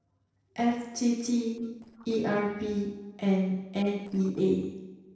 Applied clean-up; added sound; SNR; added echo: neural separator model SepFormer DNS4.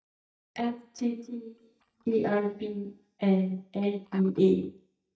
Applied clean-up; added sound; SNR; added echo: neural mask model DeepFilterNet 3.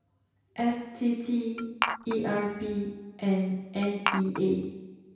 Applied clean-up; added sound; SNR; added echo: none; Glass; 4 dB; reverberation time 0.9 s.